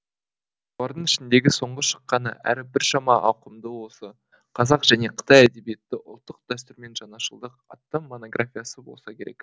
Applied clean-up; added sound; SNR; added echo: none; none; none; none.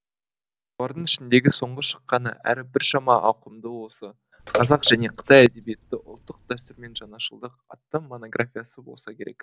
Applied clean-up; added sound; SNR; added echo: none; Bathtub (filling or washing) / Water / Splash, splatter; 11 dB; none.